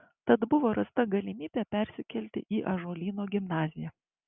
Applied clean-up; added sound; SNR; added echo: none; none; none; none.